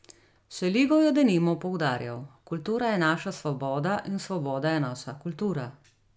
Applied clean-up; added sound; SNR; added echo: none; none; none; none.